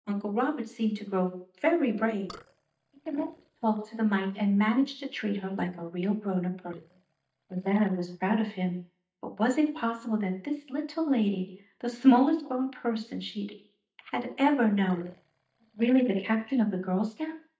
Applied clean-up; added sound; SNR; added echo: neural mask model DeepFilterNet 3.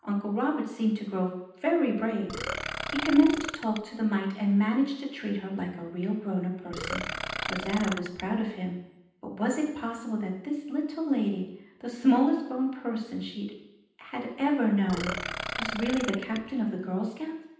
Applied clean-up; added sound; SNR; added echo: none; Burping, eructation; 6 dB; reverberation time 0.9 s.